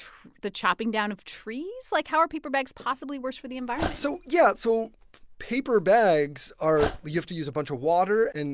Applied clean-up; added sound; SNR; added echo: none; Dog; 10 dB; none.